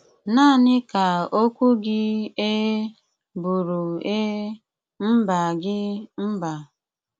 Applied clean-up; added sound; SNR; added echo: none; none; none; none.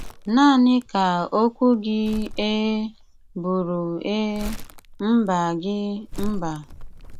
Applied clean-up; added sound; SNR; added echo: none; Crumpling, crinkling; 13 dB; none.